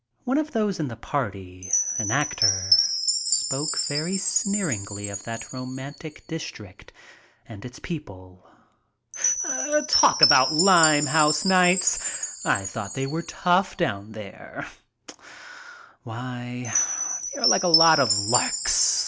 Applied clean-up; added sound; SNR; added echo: none; Chime; 1 dB; none.